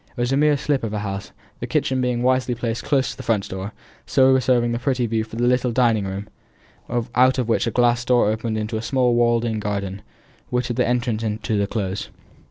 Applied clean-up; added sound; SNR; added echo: none; none; none; none.